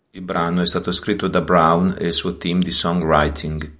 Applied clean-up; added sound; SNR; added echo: none; none; none; none.